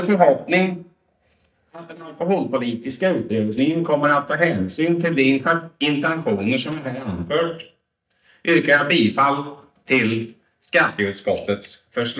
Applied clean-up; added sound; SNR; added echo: neural mask model DeepFilterNet 3.